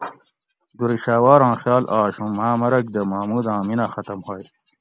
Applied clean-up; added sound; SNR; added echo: none; none; none; none.